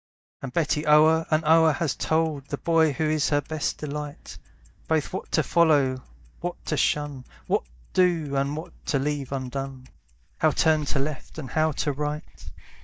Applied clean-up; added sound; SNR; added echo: neural mask model DeepFilterNet 3.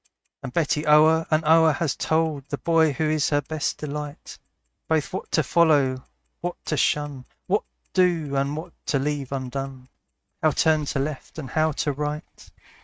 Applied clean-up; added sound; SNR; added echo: neural mask model RNNoise.